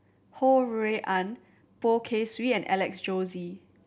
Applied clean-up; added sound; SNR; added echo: none; none; none; none.